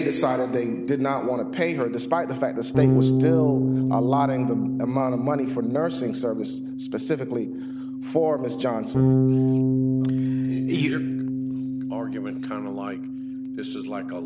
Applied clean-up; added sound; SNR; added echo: none; Bass guitar; -3 dB; none.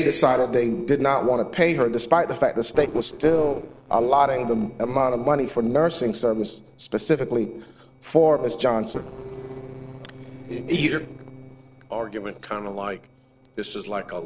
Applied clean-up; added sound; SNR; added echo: neural separator model SepFormer DNS4.